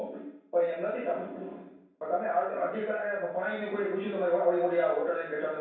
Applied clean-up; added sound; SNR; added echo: none; none; none; reverberation time 0.7 s.